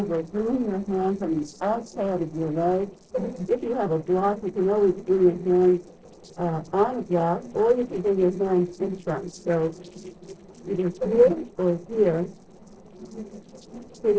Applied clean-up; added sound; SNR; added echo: neural separator model SepFormer DNS4.